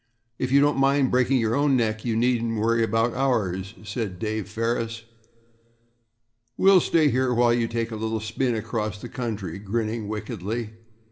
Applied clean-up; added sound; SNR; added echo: none; none; none; reverberation time 0.4 s.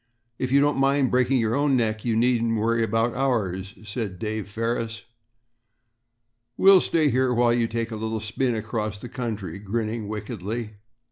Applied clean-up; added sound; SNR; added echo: none; none; none; none.